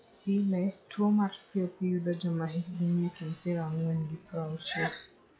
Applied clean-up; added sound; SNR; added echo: classical method log-MMSE.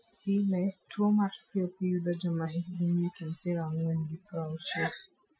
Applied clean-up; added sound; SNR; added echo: classical method Wiener filter.